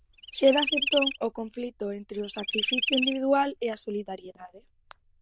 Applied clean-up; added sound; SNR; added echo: neural diffusion model UNIVERSE++.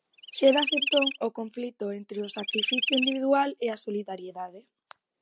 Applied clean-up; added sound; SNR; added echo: none; Chirp, tweet; 2 dB; none.